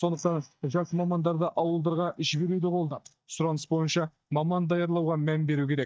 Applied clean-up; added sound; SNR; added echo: neural mask model DeepFilterNet 3.